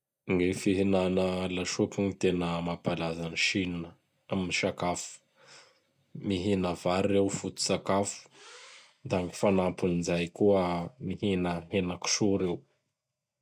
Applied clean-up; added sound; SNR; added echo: none; none; none; none.